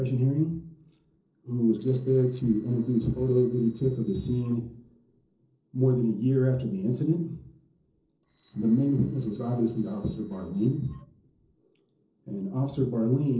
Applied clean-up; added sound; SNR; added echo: neural separator model SepFormer DNS4.